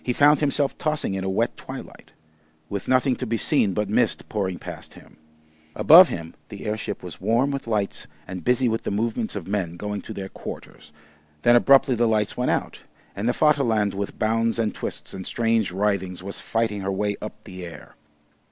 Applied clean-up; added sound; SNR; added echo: none; none; none; none.